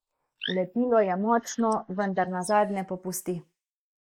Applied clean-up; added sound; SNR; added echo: neural mask model Resemble Enhance denoiser.